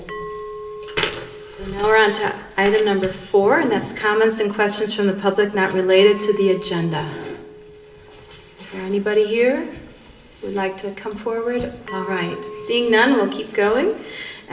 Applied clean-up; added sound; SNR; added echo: none; Glass; 17 dB; reverberation time 2.1 s.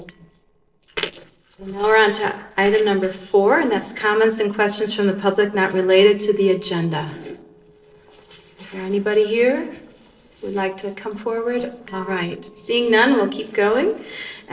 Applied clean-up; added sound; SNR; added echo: neural separator model SepFormer DNS4.